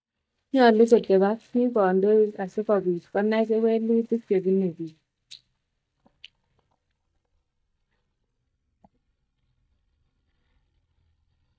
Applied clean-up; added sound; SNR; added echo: neural mask model DeepFilterNet 3.